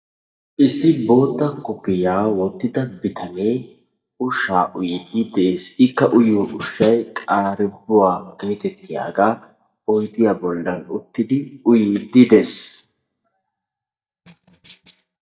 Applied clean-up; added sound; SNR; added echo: neural mask model DeepFilterNet 3.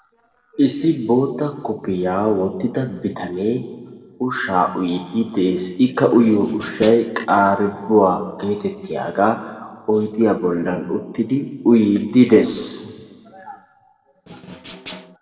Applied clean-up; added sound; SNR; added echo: neural separator model SepFormer DNS4.